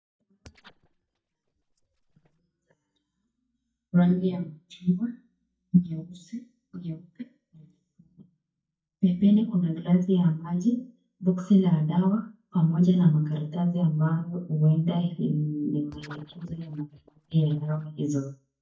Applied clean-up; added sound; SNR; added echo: neural mask model DeepFilterNet 3.